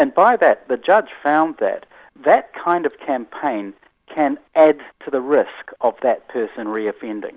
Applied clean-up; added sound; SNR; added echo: none; none; none; none.